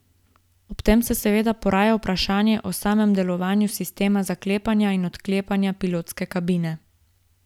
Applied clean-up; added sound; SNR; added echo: none; none; none; none.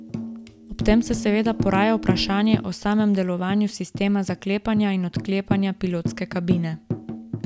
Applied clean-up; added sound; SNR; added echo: none; Tambourine; 7 dB; none.